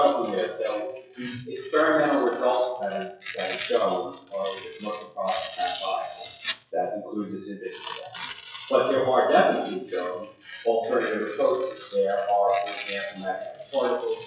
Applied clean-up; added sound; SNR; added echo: classical method WPE with log-MMSE.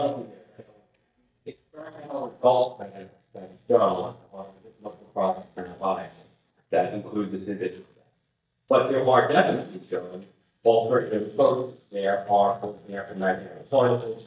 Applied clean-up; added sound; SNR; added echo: neural mask model DeepFilterNet 3.